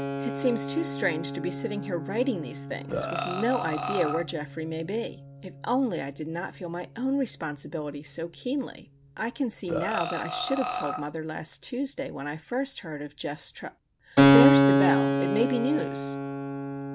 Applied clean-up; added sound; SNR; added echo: none; Burping, eructation + Keyboard (musical); -2 dB; none.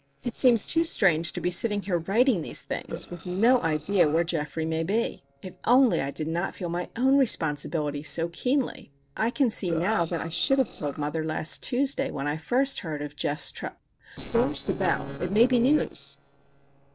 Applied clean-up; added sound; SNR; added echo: neural separator model SepFormer DNS4.